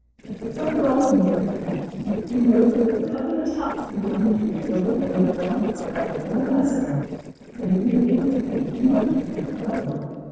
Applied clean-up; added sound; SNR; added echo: neural separator model SepFormer DNS4.